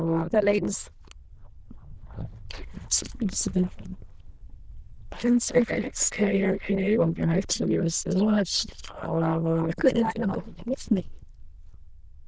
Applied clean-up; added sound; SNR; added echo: neural diffusion model UNIVERSE++.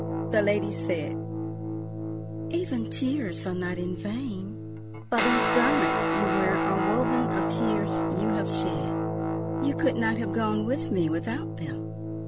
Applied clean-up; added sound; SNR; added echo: none; Guitar; -1 dB; none.